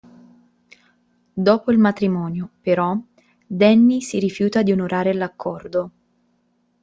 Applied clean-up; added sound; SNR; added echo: none; none; none; none.